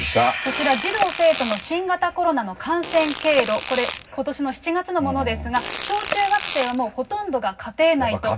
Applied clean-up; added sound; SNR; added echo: none; Fart; 10 dB; reverberation time 0.4 s.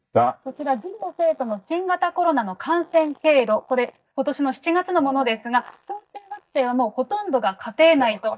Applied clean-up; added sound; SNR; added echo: neural mask model DeepFilterNet 3.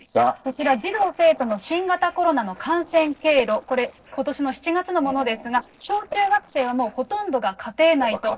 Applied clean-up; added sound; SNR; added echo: neural separator model SepFormer DNS4.